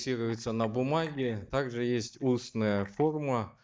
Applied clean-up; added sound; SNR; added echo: neural mask model DeepFilterNet 3.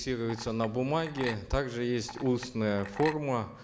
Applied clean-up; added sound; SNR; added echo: none; Chink, clink; 13 dB; none.